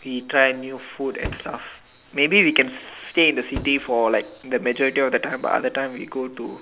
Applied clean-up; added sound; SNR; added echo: none; Slam; 16 dB; none.